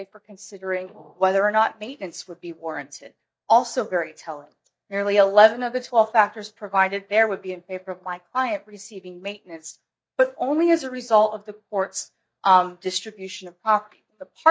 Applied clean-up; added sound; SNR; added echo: neural mask model DeepFilterNet 3.